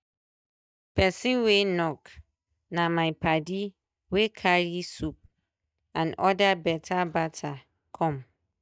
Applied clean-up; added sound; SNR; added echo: neural mask model DeepFilterNet 3.